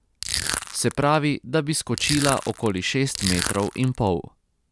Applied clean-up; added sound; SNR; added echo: none; Crushing; 5 dB; none.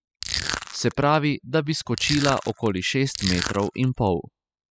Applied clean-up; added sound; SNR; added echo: classical method spectral subtraction.